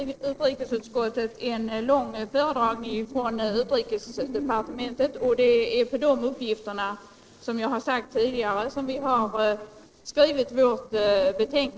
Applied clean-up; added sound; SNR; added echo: neural separator model SepFormer DNS4.